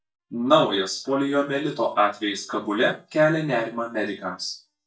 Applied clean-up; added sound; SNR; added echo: neural mask model DeepFilterNet 3.